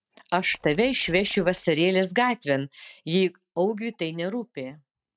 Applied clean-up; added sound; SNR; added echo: neural mask model RNNoise.